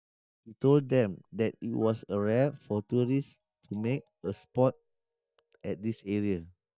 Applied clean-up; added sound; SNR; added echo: neural mask model DeepFilterNet 3.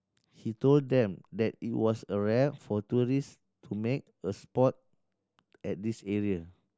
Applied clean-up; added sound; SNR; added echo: none; none; none; none.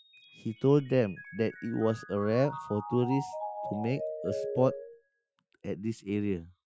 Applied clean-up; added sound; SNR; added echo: classical method Wiener filter.